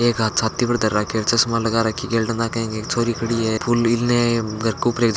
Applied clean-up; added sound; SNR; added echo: none; none; none; none.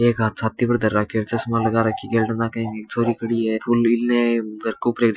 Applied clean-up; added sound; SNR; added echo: classical method Wiener filter.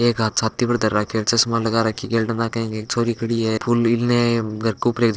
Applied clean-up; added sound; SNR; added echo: neural separator model SepFormer DNS4.